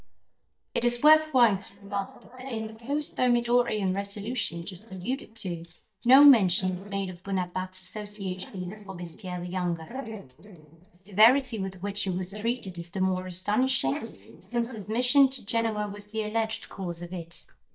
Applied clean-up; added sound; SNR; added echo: neural mask model DeepFilterNet 3.